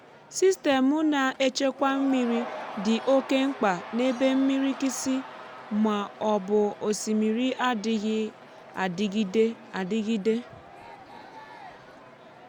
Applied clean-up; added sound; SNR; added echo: none; Crowd / Cheering; 16 dB; none.